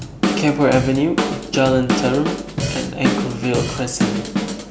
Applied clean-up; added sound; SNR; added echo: none; Drum / Drum kit; 2 dB; none.